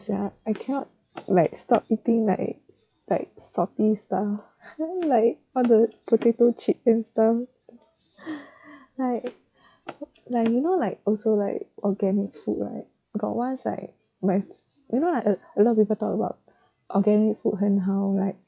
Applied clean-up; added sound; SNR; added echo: classical method log-MMSE.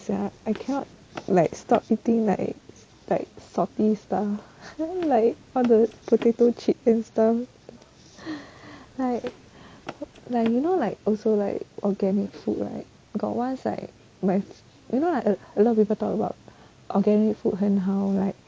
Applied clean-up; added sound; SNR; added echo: none; Run; 18 dB; none.